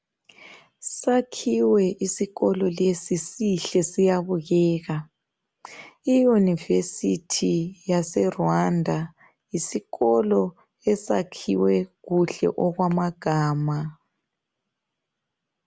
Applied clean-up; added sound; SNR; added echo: none; none; none; none.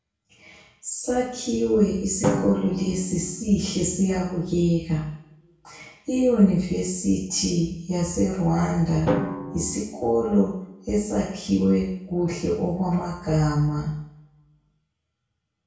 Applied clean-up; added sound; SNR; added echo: none; Drum; 12 dB; reverberation time 0.6 s.